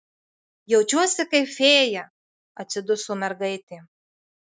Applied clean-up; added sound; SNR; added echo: none; none; none; none.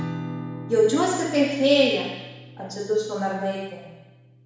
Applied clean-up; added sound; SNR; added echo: none; Acoustic guitar / Strum; 13 dB; reverberation time 1.1 s.